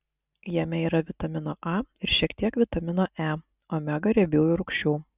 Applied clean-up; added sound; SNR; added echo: none; none; none; none.